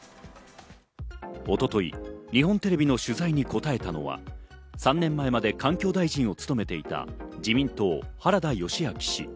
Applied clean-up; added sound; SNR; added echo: none; none; none; none.